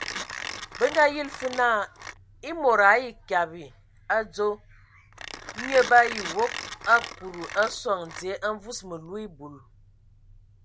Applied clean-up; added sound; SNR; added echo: none; Mechanisms; 13 dB; none.